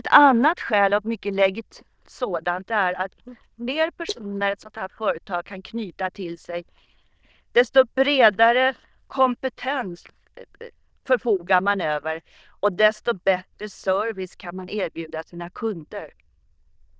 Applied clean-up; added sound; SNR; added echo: neural diffusion model UNIVERSE++.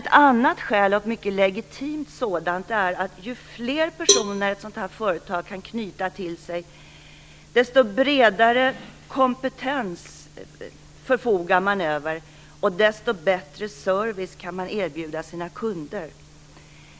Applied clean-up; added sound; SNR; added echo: none; Cowbell; 3 dB; none.